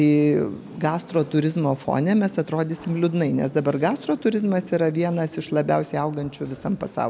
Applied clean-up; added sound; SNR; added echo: none; none; none; none.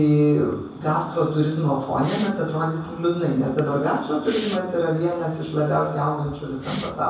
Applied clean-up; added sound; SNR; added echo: none; Respiratory sounds; 16 dB; reverberation time 0.7 s.